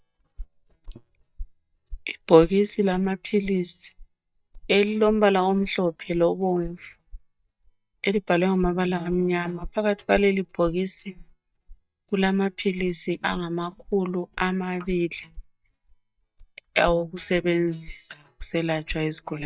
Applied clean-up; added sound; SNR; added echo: neural mask model DeepFilterNet 3.